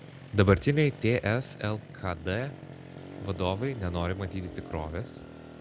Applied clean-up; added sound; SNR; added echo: none; Motorcycle; 14 dB; none.